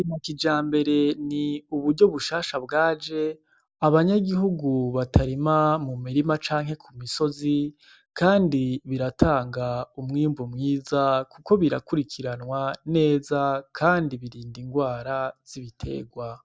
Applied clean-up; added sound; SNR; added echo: none; none; none; none.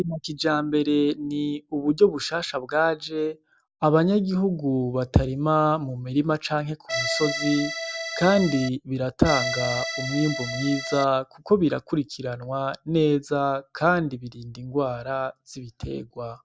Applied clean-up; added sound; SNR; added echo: none; Accordion; 5 dB; none.